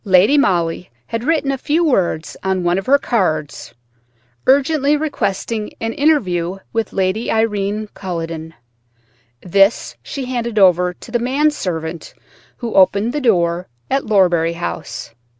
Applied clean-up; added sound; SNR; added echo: none; none; none; none.